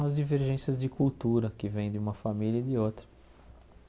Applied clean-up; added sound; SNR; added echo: none; none; none; none.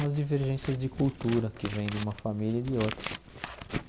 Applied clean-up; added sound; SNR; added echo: none; Scissors; 10 dB; none.